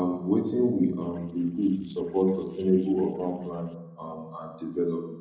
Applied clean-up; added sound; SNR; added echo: neural separator model SepFormer DNS4.